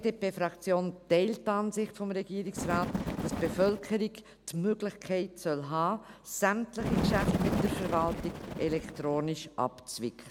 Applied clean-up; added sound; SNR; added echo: none; Bird; 5 dB; none.